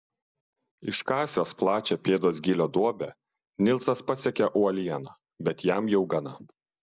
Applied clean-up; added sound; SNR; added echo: none; none; none; none.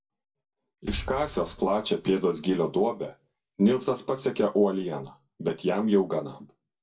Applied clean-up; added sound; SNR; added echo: none; Liquid; 17 dB; reverberation time 0.2 s.